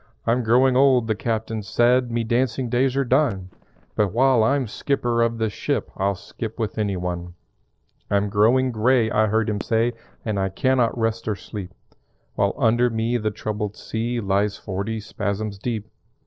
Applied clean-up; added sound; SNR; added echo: neural separator model SepFormer DNS4.